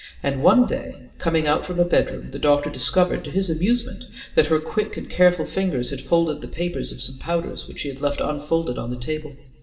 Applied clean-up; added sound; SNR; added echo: none; none; none; reverberation time 0.7 s.